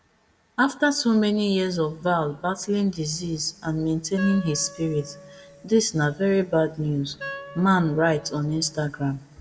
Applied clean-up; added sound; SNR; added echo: none; Wind instrument, woodwind instrument; 17 dB; reverberation time 1.7 s.